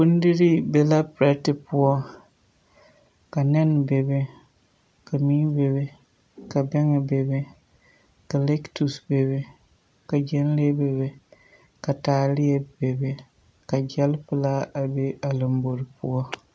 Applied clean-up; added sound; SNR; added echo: none; none; none; none.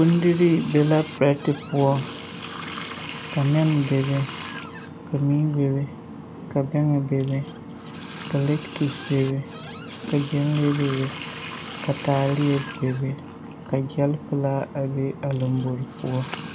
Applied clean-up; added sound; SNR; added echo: none; Water tap, faucet; 11 dB; none.